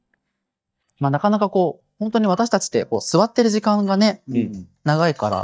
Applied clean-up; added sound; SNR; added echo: neural mask model DeepFilterNet 3.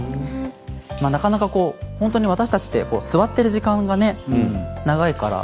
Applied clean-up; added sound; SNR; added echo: none; none; none; none.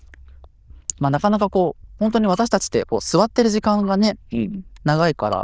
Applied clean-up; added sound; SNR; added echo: neural diffusion model UNIVERSE++.